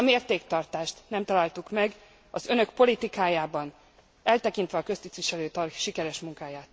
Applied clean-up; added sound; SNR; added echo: none; none; none; none.